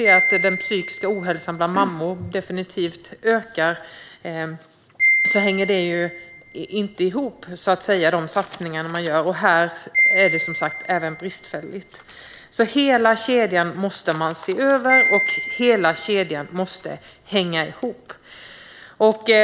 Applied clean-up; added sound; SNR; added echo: none; Wind chime; 5 dB; none.